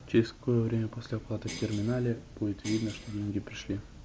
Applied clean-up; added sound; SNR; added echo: none; Bell; 14 dB; none.